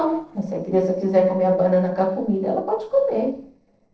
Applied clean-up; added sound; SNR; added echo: neural separator model SepFormer DNS4.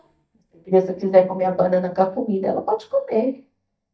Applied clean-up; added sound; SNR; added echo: neural mask model DeepFilterNet 3.